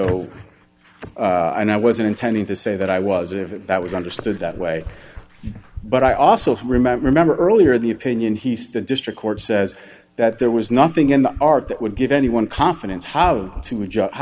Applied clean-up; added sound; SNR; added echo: none; Run; 17 dB; none.